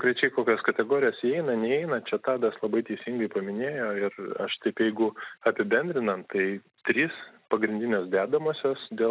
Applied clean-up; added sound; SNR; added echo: none; none; none; none.